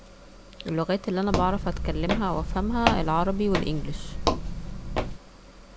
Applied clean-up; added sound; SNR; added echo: none; Walk, footsteps; -1 dB; none.